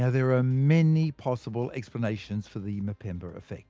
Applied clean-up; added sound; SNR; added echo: none; none; none; none.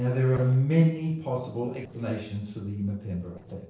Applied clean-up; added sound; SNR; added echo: neural separator model SepFormer DNS4.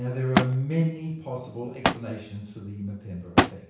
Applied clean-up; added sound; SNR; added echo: none; Thump, thud; -1 dB; reverberation time 0.7 s.